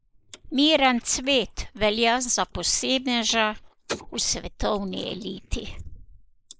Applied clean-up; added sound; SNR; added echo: neural mask model Resemble Enhance denoiser.